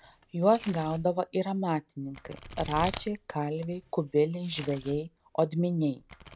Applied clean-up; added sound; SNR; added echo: none; Domestic sounds, home sounds; 17 dB; none.